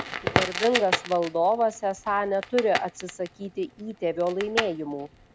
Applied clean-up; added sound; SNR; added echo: none; Crackle; 6 dB; none.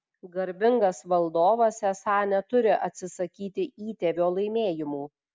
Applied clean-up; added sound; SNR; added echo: none; none; none; none.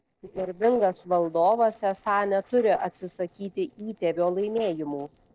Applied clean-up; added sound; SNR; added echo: neural separator model SepFormer DNS4.